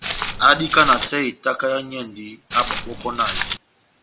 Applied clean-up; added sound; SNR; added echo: none; Walk, footsteps; 6 dB; none.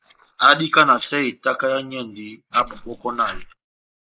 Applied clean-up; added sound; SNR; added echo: neural mask model Resemble Enhance denoiser.